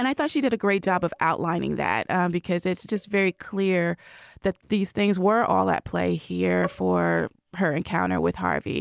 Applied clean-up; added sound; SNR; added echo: neural mask model DeepFilterNet 3.